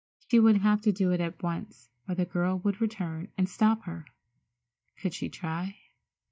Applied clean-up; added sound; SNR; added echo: neural mask model DeepFilterNet 3.